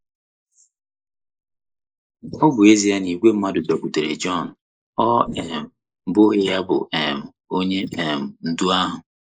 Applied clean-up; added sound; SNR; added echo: neural mask model Resemble Enhance denoiser.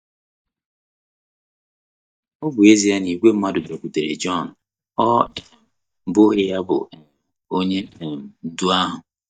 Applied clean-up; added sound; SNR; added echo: neural mask model DeepFilterNet 3.